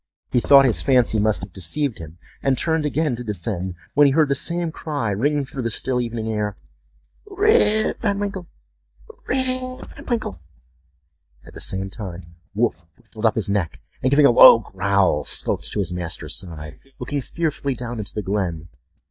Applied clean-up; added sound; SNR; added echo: neural mask model DeepFilterNet 3.